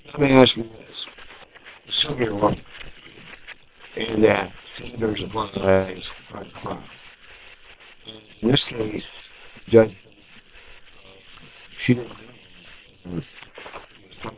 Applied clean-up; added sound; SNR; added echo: neural separator model SepFormer WHAM!.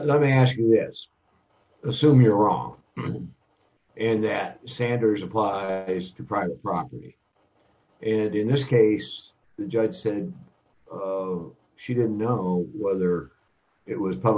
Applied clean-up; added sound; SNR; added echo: none; none; none; none.